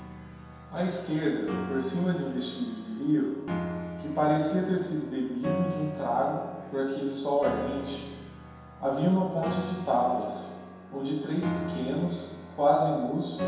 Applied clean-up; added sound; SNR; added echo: none; Piano; 9 dB; reverberation time 1.2 s.